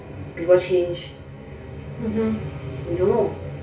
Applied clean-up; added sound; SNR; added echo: none; none; none; reverberation time 0.2 s.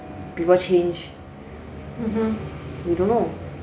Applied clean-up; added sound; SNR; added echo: none; none; none; none.